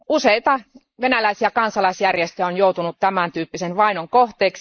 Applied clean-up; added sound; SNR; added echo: neural mask model Resemble Enhance denoiser.